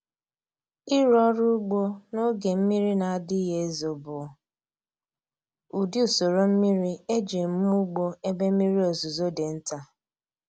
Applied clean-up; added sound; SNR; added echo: none; none; none; none.